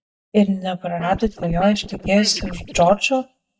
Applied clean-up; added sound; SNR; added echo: neural mask model DeepFilterNet 3.